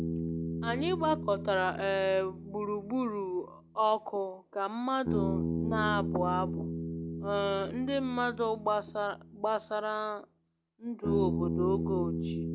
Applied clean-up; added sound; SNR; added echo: none; Bass guitar; 3 dB; none.